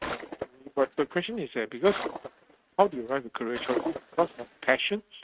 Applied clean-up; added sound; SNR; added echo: neural mask model RNNoise.